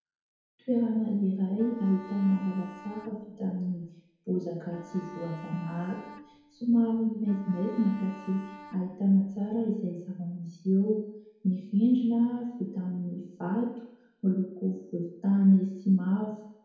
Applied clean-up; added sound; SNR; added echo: none; Bowed string instrument; 20 dB; reverberation time 0.9 s.